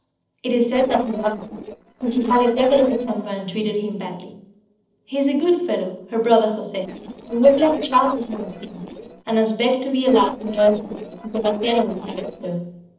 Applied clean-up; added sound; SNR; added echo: neural separator model SepFormer DNS4.